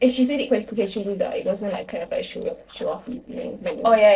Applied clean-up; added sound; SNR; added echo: neural separator model SepFormer DNS4.